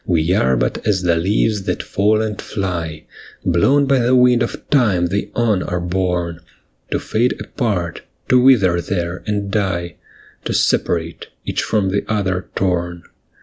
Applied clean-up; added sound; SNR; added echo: none; none; none; none.